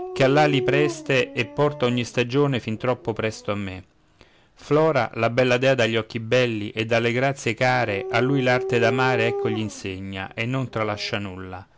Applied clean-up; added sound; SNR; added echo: none; Dog; 11 dB; none.